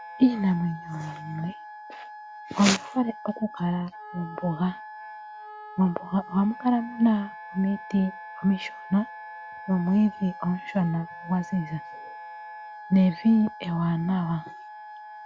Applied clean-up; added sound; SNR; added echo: none; Wind instrument, woodwind instrument; 15 dB; none.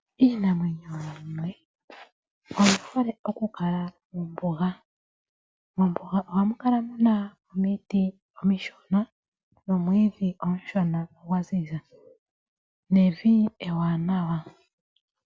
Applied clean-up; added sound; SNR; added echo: none; none; none; none.